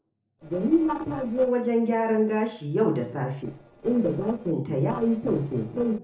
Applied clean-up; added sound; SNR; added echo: neural separator model SepFormer DNS4.